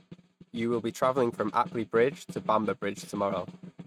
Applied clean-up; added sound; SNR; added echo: neural mask model RNNoise.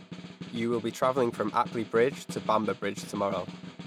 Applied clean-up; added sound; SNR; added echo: none; Snare drum; 12 dB; none.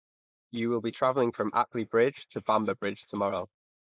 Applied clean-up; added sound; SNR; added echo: neural mask model Resemble Enhance denoiser.